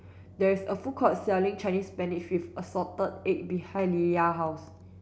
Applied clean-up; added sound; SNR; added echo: none; none; none; none.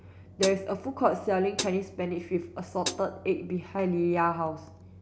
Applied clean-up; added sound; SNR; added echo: none; Hi-hat; 11 dB; none.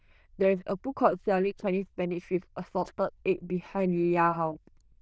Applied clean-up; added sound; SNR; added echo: neural diffusion model UNIVERSE++.